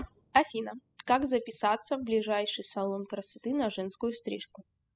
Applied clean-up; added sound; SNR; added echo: classical method spectral subtraction.